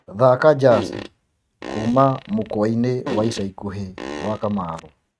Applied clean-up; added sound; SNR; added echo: neural mask model RNNoise.